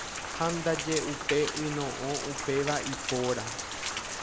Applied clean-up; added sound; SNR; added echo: none; Rain; 4 dB; none.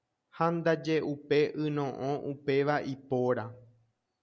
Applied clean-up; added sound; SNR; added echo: none; none; none; none.